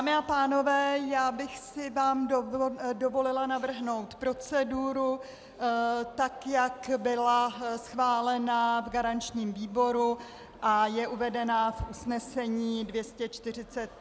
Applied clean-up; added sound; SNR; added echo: none; none; none; none.